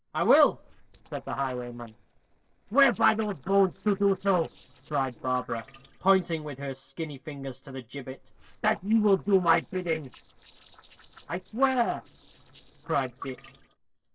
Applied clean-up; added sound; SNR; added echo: neural separator model SepFormer DNS4.